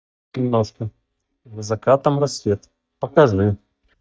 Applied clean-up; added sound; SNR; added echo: neural mask model DeepFilterNet 3.